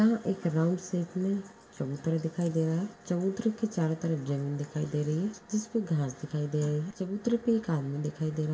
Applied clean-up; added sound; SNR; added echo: none; none; none; reverberation time 0.1 s.